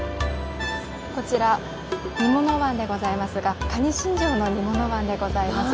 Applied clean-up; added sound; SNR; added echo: none; Brass instrument; 14 dB; none.